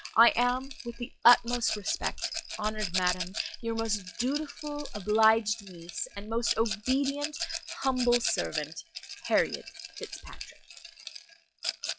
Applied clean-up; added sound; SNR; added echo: classical method log-MMSE.